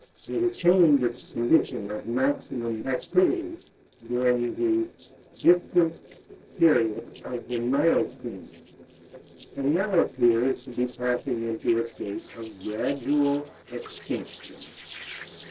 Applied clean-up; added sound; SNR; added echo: neural separator model SepFormer DNS4.